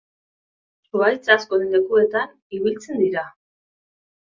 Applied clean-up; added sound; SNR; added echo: none; none; none; none.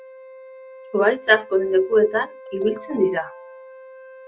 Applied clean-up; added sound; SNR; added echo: none; Ringtone + Wind instrument, woodwind instrument; 18 dB; none.